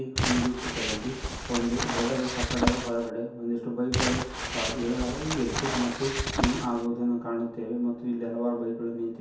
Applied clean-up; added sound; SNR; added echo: none; Crumpling, crinkling; 1 dB; reverberation time 0.6 s.